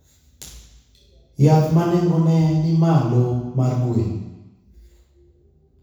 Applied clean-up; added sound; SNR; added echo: none; none; none; reverberation time 1.1 s.